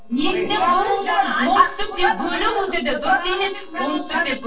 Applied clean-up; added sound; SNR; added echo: neural separator model SepFormer DNS4.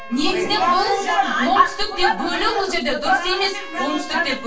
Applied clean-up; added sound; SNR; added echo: none; Trumpet; 18 dB; reverberation time 0.3 s.